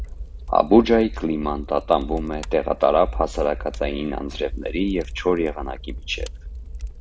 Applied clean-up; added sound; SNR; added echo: none; Fire; 10 dB; none.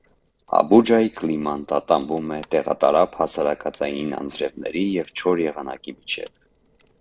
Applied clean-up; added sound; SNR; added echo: neural separator model SepFormer DNS4.